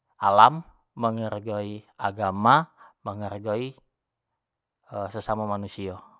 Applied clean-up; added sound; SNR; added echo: none; none; none; none.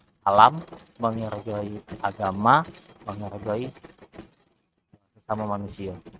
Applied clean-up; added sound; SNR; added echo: neural mask model RNNoise.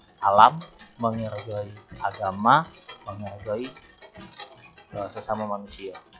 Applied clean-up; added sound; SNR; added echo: classical method log-MMSE.